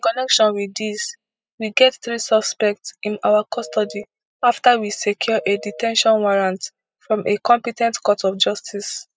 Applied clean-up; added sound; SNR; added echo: classical method spectral subtraction.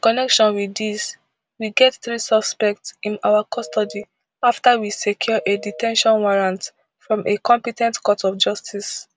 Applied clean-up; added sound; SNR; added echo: none; Telephone; 19 dB; none.